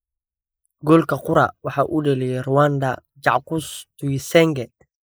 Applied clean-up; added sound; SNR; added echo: neural mask model Resemble Enhance denoiser.